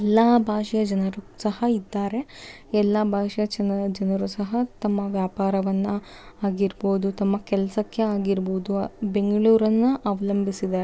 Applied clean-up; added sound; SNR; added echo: none; none; none; none.